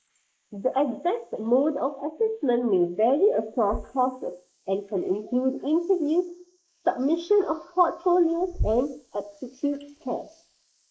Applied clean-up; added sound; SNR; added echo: neural mask model Resemble Enhance denoiser.